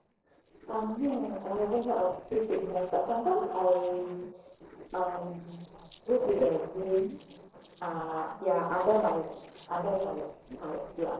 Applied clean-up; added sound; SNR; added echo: neural separator model SepFormer DNS4.